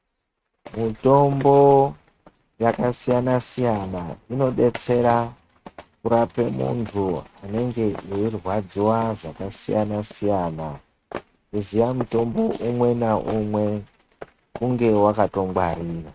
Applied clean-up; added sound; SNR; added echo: neural mask model RNNoise.